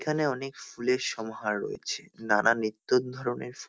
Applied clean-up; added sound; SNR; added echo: none; none; none; none.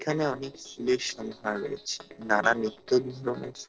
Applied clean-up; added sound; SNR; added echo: neural separator model SepFormer DNS4.